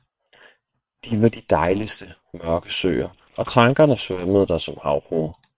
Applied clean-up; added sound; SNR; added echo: neural separator model SepFormer WHAM!.